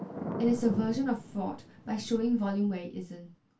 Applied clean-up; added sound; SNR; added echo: none; Thunder / Rain; 10 dB; reverberation time 0.2 s.